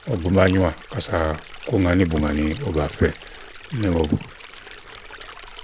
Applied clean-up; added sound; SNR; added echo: none; Stream; 17 dB; none.